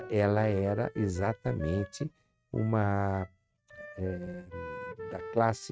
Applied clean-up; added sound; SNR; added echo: neural mask model RNNoise.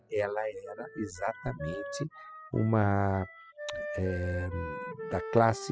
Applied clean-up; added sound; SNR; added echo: classical method spectral subtraction.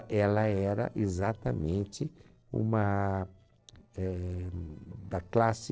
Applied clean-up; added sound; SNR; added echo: neural separator model SepFormer DNS4.